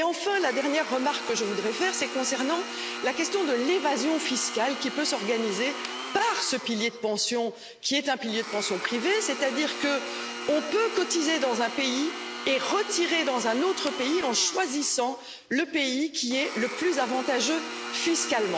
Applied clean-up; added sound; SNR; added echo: none; Domestic sounds, home sounds; 9 dB; none.